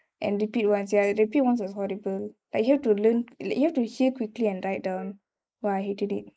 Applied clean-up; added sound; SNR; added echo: neural mask model Resemble Enhance denoiser.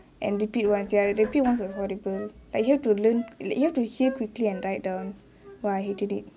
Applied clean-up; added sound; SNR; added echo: none; Knock + Wind instrument, woodwind instrument; 19 dB; none.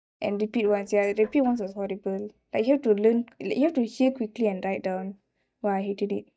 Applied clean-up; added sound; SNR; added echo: neural mask model DeepFilterNet 3.